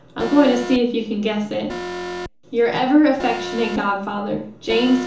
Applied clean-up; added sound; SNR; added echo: none; Alarm; 12 dB; reverberation time 0.7 s.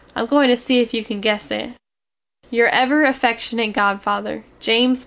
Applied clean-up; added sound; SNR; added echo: none; none; none; none.